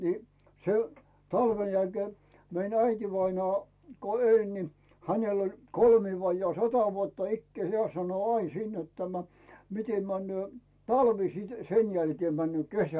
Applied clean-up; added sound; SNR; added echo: none; none; none; none.